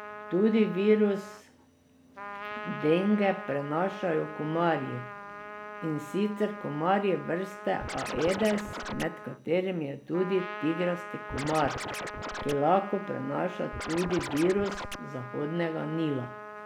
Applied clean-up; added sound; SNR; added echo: none; Scratching (performance technique) + Trumpet; 10 dB; none.